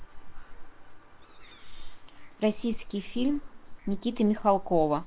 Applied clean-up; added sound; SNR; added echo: neural separator model SepFormer WHAM!.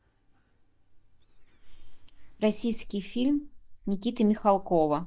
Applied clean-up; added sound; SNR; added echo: neural mask model DeepFilterNet 3.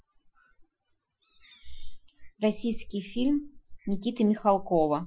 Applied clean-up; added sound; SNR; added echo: classical method Wiener filter.